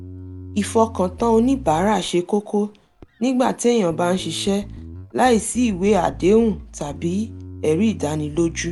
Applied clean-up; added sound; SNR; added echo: none; Bass guitar; 16 dB; none.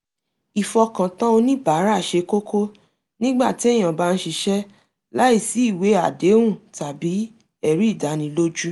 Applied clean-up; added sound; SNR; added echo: none; none; none; none.